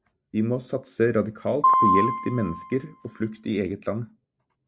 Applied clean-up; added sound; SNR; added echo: none; Piano; -3 dB; none.